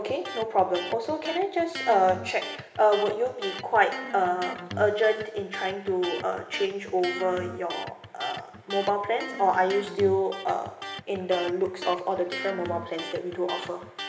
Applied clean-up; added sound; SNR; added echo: none; Electric guitar; 12 dB; reverberation time 1.1 s.